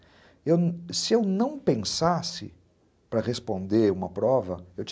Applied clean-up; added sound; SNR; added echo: none; none; none; none.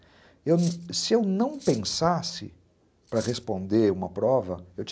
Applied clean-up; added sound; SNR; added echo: none; Cutlery, silverware; 20 dB; none.